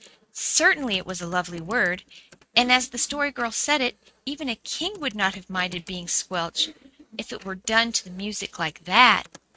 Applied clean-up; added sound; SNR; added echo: neural mask model RNNoise.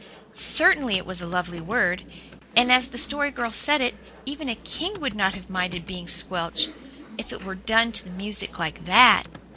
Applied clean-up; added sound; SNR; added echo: none; Computer keyboard; 19 dB; none.